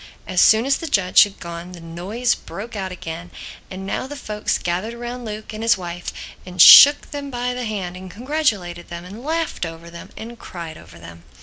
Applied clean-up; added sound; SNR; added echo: none; none; none; none.